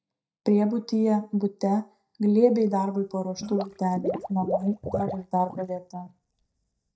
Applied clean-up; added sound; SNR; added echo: neural mask model DeepFilterNet 3.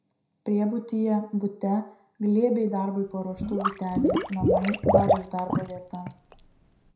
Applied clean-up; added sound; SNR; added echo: none; Liquid; -1 dB; reverberation time 0.5 s.